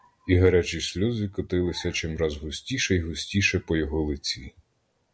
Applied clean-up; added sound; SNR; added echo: none; none; none; none.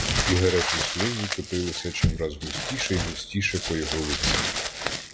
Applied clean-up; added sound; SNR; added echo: none; Crumpling, crinkling; 0 dB; none.